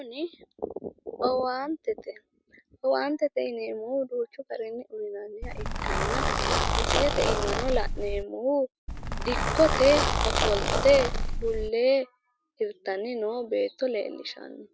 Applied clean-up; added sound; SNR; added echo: none; Zipper (clothing); -2 dB; none.